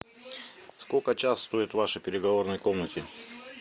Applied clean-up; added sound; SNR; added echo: none; none; none; none.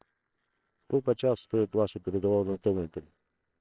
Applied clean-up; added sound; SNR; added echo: neural separator model SepFormer WHAMR!.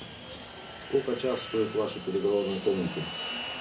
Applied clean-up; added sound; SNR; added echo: none; Fixed-wing aircraft, airplane; 9 dB; reverberation time 0.4 s.